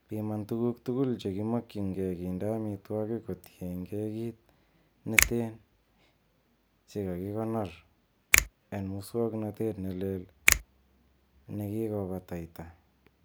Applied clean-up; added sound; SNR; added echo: none; Finger snapping; -4 dB; none.